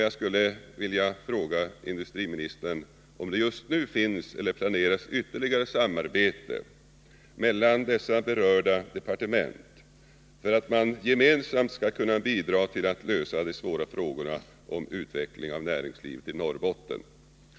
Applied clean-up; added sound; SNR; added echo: none; none; none; none.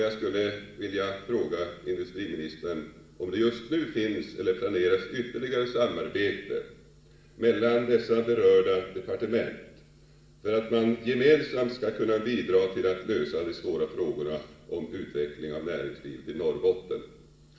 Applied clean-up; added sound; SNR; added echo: none; none; none; reverberation time 0.8 s.